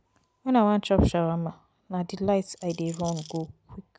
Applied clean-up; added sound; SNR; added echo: none; Rattle; 16 dB; none.